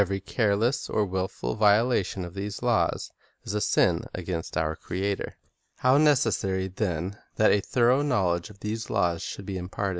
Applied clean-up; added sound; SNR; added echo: none; none; none; none.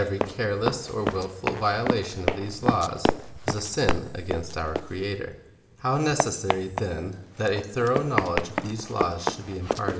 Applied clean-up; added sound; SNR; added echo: none; Run; 2 dB; reverberation time 1.6 s.